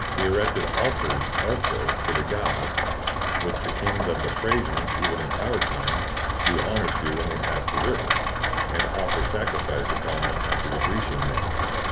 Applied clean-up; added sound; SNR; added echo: none; Rain; -5 dB; reverberation time 0.3 s.